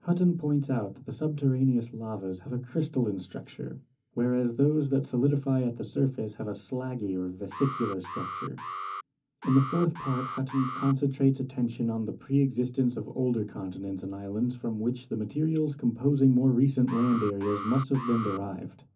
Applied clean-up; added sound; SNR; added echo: none; Alarm; 9 dB; reverberation time 0.3 s.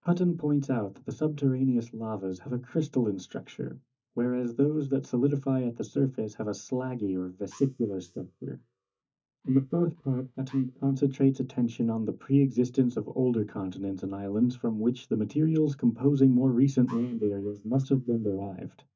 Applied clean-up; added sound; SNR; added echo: neural mask model DeepFilterNet 3.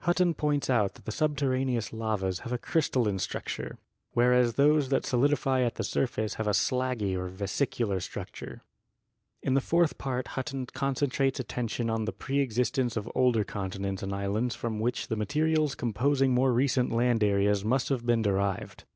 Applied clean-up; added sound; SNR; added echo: none; none; none; none.